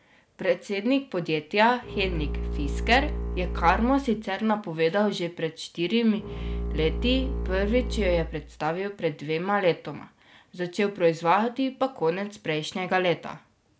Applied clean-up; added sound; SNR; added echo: none; Bowed string instrument; 5 dB; none.